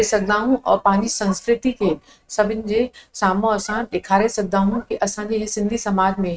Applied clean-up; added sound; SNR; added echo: neural mask model RNNoise.